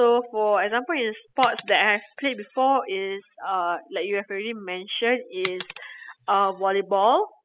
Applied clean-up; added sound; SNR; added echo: classical method spectral subtraction.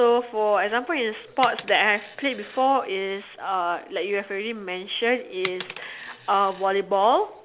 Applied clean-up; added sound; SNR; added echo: none; Coin (dropping); 19 dB; none.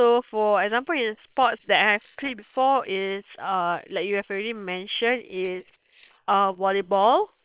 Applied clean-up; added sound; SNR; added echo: neural separator model SepFormer WHAM!.